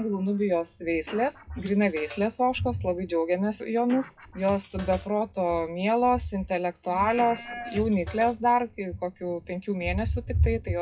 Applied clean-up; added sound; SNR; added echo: classical method WPE with log-MMSE.